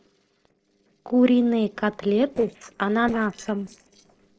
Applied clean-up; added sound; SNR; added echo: neural separator model SepFormer DNS4.